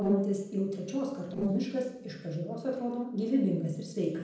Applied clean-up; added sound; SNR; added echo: neural separator model SepFormer DNS4.